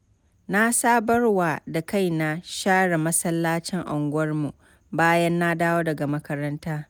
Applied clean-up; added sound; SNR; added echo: none; none; none; none.